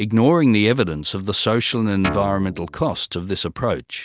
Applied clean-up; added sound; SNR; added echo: none; Guitar; 10 dB; none.